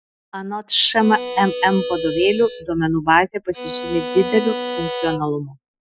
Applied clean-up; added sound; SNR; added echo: classical method Wiener filter.